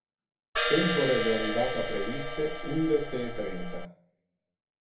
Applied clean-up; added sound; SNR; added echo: none; Crash cymbal; 1 dB; reverberation time 0.7 s.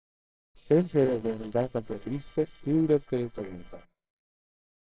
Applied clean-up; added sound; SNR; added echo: neural separator model SepFormer WHAMR!.